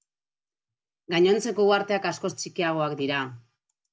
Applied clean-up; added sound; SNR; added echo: none; none; none; none.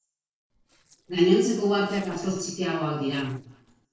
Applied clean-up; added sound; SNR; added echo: neural separator model SepFormer DNS4.